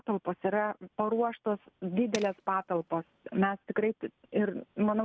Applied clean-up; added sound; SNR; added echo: none; Tools; 16 dB; none.